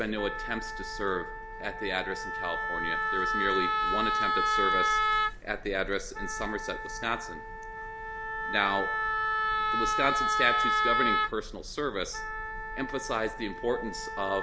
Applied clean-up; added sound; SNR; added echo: none; Wind instrument, woodwind instrument; -3 dB; none.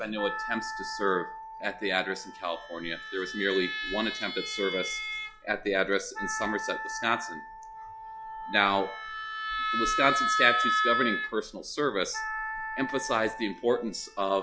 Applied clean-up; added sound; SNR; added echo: classical method log-MMSE.